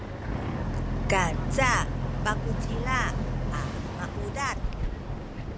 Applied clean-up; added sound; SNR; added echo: none; Boat, Water vehicle; -3 dB; none.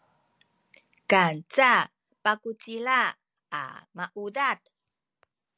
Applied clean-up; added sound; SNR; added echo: none; none; none; none.